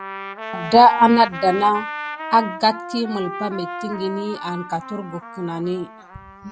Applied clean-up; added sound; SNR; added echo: none; Trumpet; 11 dB; none.